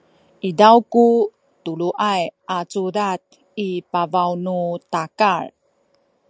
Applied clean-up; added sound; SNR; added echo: none; none; none; none.